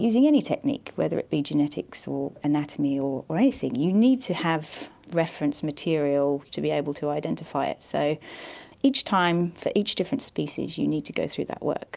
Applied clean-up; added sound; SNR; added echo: none; none; none; none.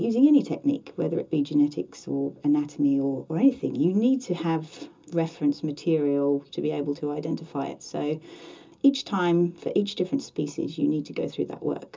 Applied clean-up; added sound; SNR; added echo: none; none; none; reverberation time 0.2 s.